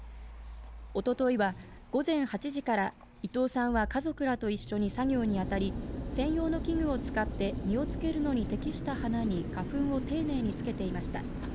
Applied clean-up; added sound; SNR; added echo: none; Mechanical fan; 6 dB; none.